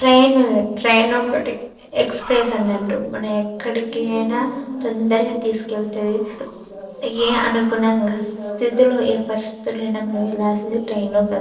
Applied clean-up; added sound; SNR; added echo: neural separator model SepFormer DNS4.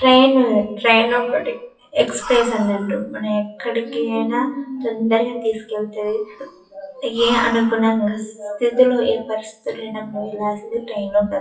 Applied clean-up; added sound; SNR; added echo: classical method WPE with log-MMSE.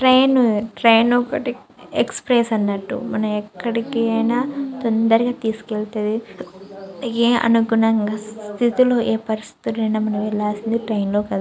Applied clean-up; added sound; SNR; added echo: none; none; none; none.